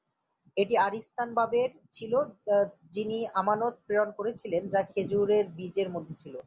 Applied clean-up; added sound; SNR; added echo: none; none; none; none.